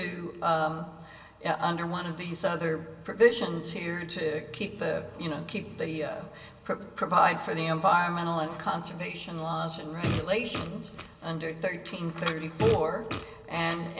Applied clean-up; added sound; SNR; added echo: none; Fart; 4 dB; reverberation time 1.5 s.